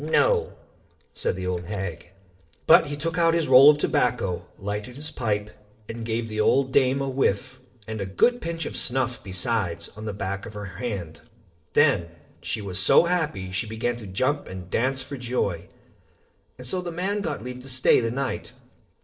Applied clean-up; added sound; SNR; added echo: neural separator model SepFormer DNS4.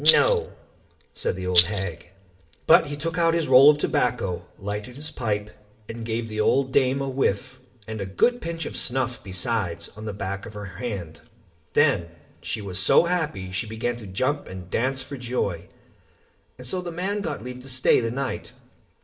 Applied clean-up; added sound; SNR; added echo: none; Rattle; 0 dB; reverberation time 0.5 s.